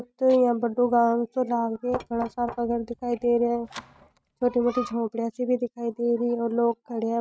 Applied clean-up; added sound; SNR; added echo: neural mask model RNNoise.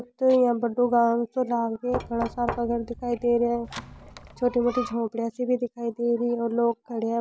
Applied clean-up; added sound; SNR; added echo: none; Knock; 12 dB; none.